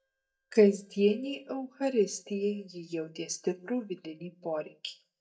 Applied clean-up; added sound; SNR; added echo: neural mask model DeepFilterNet 3.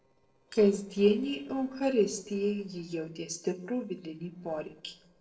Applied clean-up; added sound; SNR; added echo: neural separator model SepFormer DNS4.